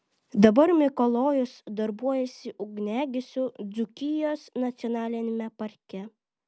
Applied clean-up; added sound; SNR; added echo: none; none; none; none.